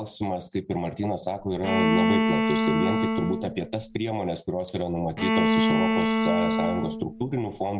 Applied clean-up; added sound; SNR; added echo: none; Bowed string instrument; -4 dB; none.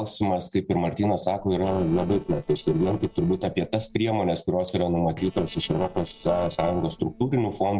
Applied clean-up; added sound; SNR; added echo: neural separator model SepFormer DNS4.